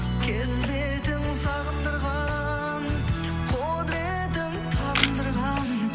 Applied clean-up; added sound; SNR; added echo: none; Camera; 4 dB; none.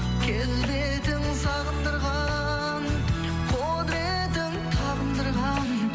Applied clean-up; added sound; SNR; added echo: none; none; none; none.